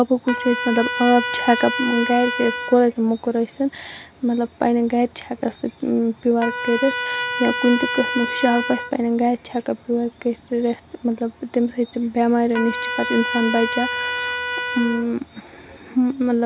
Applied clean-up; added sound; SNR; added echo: none; Trumpet; 8 dB; none.